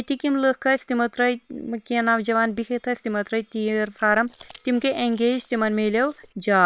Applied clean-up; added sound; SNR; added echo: neural separator model SepFormer WHAM!.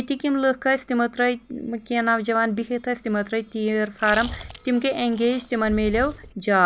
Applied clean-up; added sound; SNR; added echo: none; Chewing, mastication; 14 dB; none.